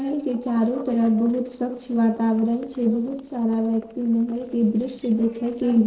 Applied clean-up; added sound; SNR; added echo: neural separator model SepFormer DNS4.